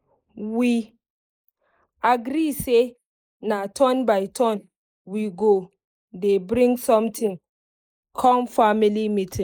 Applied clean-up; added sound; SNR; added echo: neural mask model Resemble Enhance denoiser.